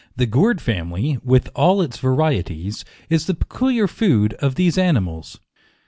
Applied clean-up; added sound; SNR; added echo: none; none; none; none.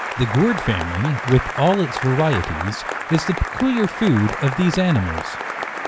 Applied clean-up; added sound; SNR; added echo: none; Applause; 7 dB; none.